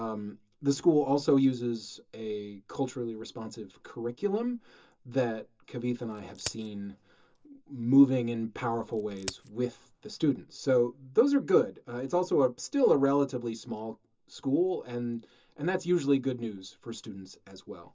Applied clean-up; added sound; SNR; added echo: none; Crack; 18 dB; reverberation time 0.2 s.